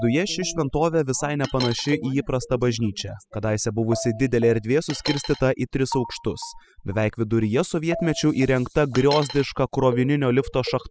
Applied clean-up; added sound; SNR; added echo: classical method spectral subtraction.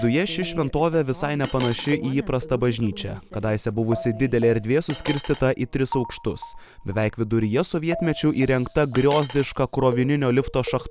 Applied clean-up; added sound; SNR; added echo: none; Coin (dropping); 10 dB; none.